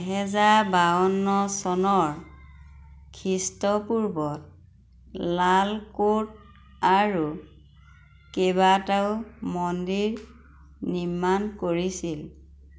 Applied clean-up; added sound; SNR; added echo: none; none; none; none.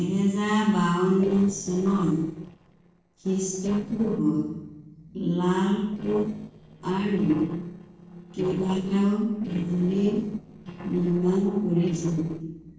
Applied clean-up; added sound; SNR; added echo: neural separator model SepFormer DNS4.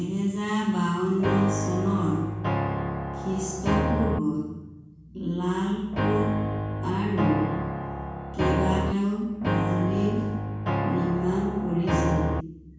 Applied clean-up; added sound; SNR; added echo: none; Piano; 0 dB; reverberation time 1.2 s.